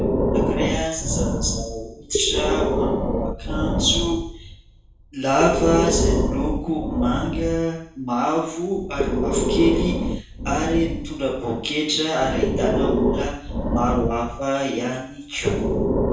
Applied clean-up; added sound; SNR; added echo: none; Breathing; 0 dB; reverberation time 0.6 s.